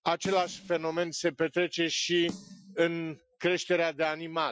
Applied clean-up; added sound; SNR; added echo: classical method Wiener filter.